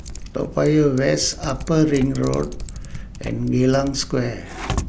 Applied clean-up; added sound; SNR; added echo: none; Typing; 10 dB; none.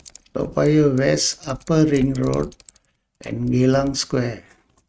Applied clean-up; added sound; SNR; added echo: neural mask model RNNoise.